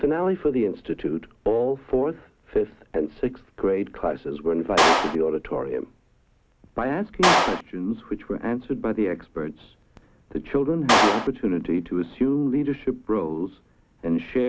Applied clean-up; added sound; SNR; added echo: none; Clapping; 0 dB; none.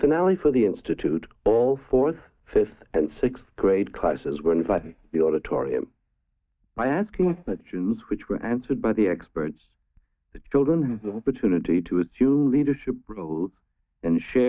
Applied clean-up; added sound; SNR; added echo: neural mask model DeepFilterNet 3.